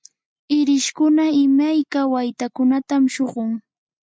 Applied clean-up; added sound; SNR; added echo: none; none; none; none.